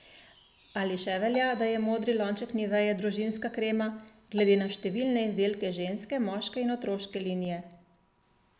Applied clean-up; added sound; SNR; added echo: none; Wind chime + Marimba, xylophone; 15 dB; none.